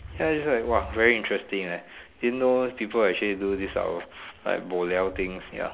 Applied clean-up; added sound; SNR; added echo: none; Thunder; 19 dB; none.